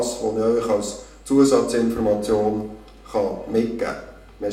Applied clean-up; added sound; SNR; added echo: none; none; none; reverberation time 0.6 s.